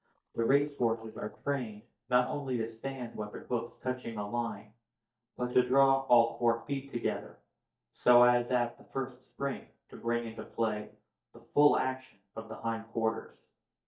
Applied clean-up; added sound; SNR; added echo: neural mask model DeepFilterNet 3.